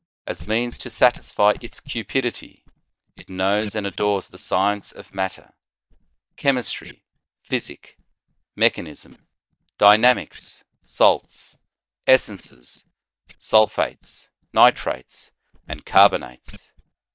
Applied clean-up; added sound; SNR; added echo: neural mask model DeepFilterNet 3.